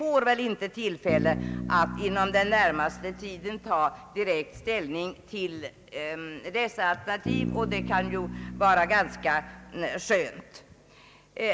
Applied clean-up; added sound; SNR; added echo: none; Bass guitar; 8 dB; none.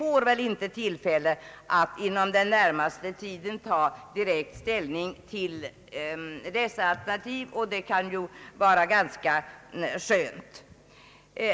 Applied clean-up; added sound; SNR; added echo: none; none; none; none.